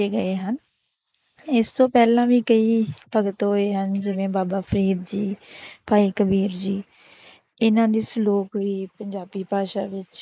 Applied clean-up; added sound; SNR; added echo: neural mask model Resemble Enhance denoiser.